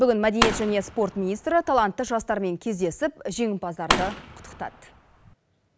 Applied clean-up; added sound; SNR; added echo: none; Fireworks; 4 dB; none.